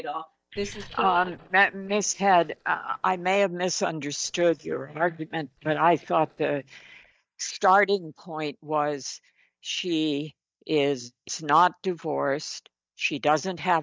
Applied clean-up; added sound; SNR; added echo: neural mask model DeepFilterNet 3.